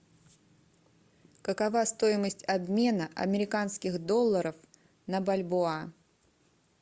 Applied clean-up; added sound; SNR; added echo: none; none; none; none.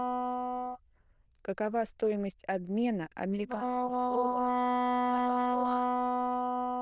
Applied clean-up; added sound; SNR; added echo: neural diffusion model UNIVERSE++.